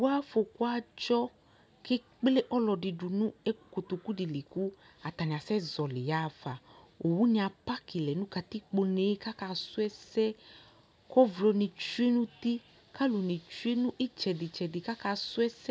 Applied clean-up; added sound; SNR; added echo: none; none; none; none.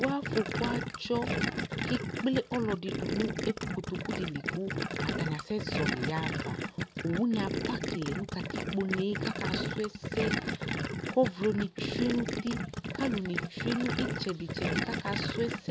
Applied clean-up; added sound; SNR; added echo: none; Gurgling; 0 dB; none.